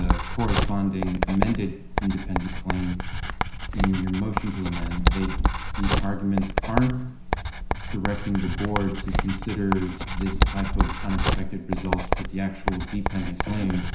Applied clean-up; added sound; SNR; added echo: none; Writing; -2 dB; reverberation time 0.5 s.